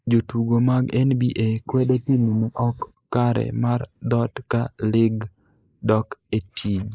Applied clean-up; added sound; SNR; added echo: neural mask model Resemble Enhance denoiser.